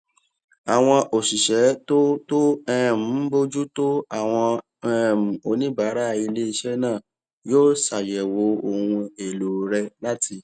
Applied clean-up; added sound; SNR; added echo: none; none; none; none.